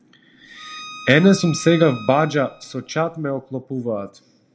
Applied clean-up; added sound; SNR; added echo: none; Bowed string instrument; 18 dB; reverberation time 0.4 s.